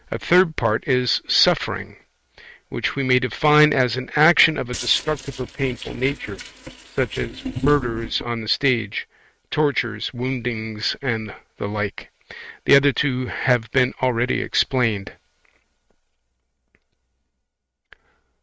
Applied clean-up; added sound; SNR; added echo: neural mask model RNNoise.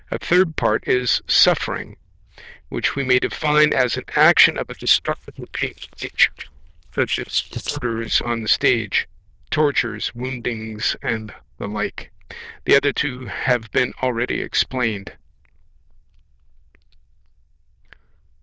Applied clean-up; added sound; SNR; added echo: neural diffusion model UNIVERSE++.